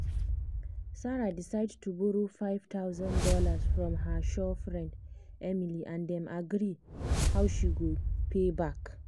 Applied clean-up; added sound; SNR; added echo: none; Whoosh, swoosh, swish; -2 dB; none.